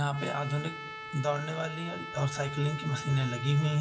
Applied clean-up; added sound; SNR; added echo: none; Trumpet; 10 dB; reverberation time 1.3 s.